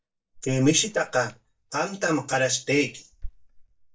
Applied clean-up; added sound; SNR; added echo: neural mask model DeepFilterNet 3.